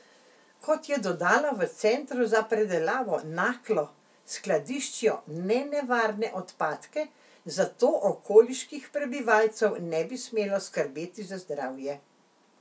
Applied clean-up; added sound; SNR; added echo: none; none; none; none.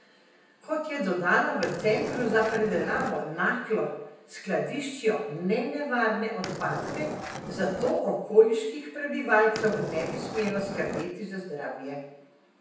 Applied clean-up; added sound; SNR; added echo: none; Skateboard; 7 dB; reverberation time 0.9 s.